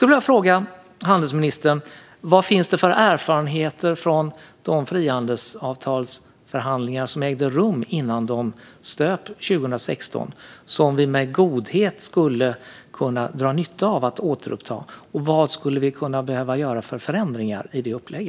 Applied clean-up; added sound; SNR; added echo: none; none; none; none.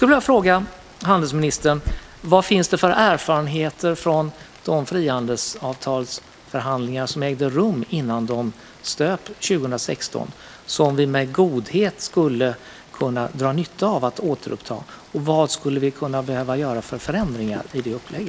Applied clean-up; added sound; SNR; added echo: none; Rain; 19 dB; none.